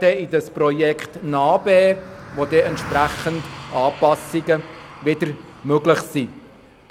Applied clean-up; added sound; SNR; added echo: none; Car passing by; 17 dB; none.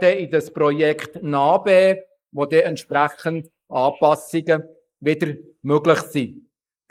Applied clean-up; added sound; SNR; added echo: neural mask model Resemble Enhance denoiser.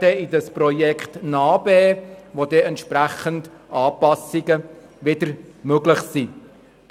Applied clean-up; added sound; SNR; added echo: none; none; none; none.